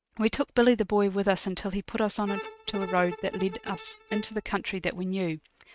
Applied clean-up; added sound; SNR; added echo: neural mask model RNNoise.